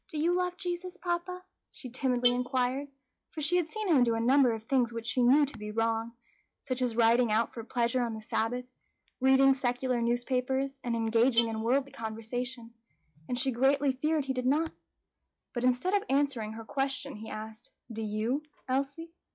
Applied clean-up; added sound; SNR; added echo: classical method log-MMSE.